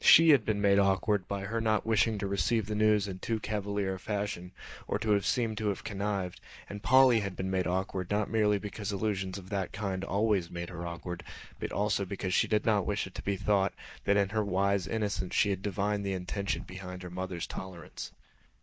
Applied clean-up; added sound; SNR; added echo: neural mask model DeepFilterNet 3.